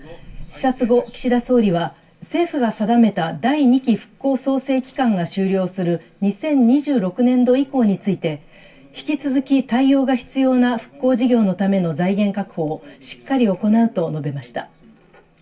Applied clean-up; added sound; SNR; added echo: none; none; none; reverberation time 0.2 s.